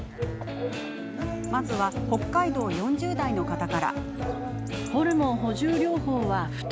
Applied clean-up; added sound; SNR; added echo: none; Bark / Chatter / Chirp, tweet / Livestock, farm animals, working animals; 14 dB; none.